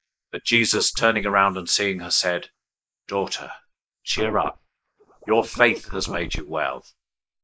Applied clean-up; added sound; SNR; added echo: neural mask model Resemble Enhance denoiser.